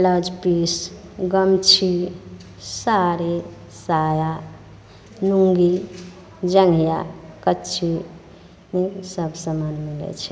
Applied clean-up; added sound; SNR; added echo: none; none; none; none.